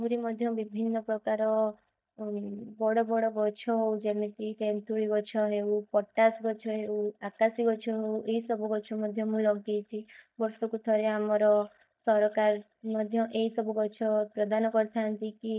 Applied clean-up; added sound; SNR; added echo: neural mask model DeepFilterNet 3.